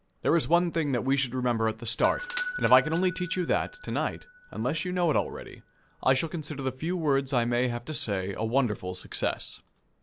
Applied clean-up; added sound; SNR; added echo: none; Bell / Doorbell; 16 dB; none.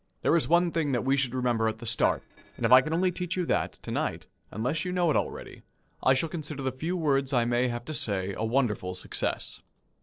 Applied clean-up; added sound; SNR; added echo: neural separator model SepFormer DNS4.